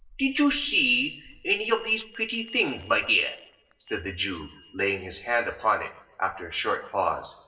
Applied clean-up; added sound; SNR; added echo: neural separator model SepFormer DNS4.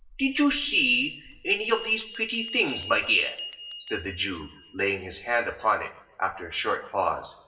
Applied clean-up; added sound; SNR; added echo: none; Bell; 16 dB; reverberation time 0.7 s.